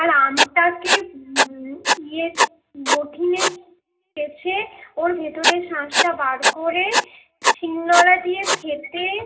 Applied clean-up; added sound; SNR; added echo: none; Writing; 0 dB; reverberation time 0.4 s.